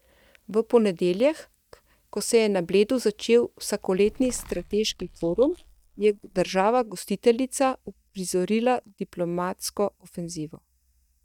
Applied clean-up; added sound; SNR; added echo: neural mask model DeepFilterNet 3.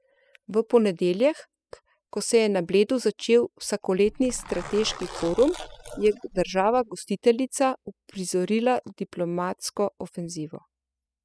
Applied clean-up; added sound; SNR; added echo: classical method spectral subtraction.